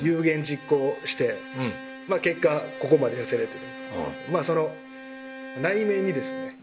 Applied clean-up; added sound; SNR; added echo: none; Bowed string instrument; 12 dB; none.